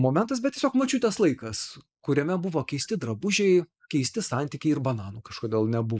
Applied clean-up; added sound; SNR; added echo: neural mask model Resemble Enhance denoiser.